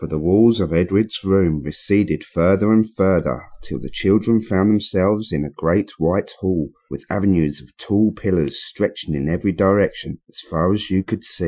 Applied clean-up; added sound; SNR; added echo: classical method Wiener filter.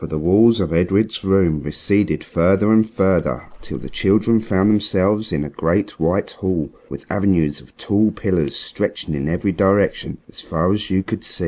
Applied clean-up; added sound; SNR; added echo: none; Splash, splatter; 17 dB; none.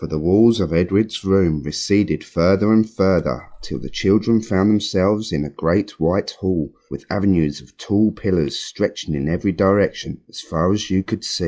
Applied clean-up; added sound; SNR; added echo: classical method log-MMSE.